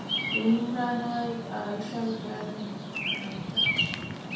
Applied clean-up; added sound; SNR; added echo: none; Bird vocalization, bird call, bird song; 0 dB; reverberation time 0.7 s.